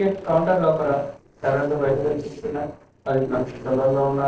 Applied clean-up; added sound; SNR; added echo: neural separator model SepFormer DNS4.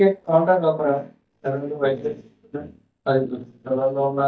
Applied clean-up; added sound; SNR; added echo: neural mask model DeepFilterNet 3.